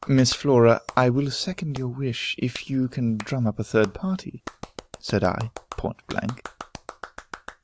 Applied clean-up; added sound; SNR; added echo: none; Clapping; 18 dB; none.